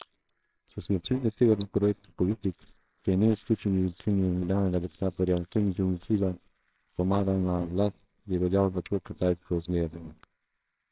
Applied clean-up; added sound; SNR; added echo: neural separator model SepFormer WHAMR!.